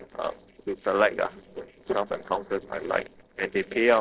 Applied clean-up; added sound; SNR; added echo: neural separator model SepFormer DNS4.